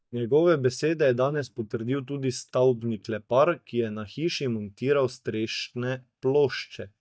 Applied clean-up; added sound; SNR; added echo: neural mask model DeepFilterNet 3.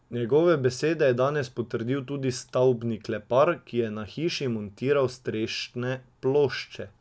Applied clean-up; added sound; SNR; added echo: none; none; none; none.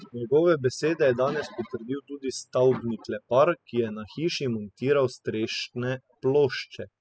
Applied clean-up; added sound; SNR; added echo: classical method spectral subtraction.